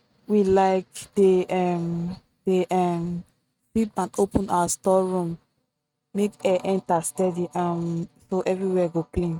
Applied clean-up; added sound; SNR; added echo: neural mask model RNNoise.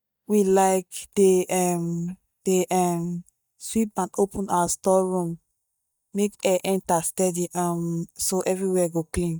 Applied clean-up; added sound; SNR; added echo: neural mask model DeepFilterNet 3.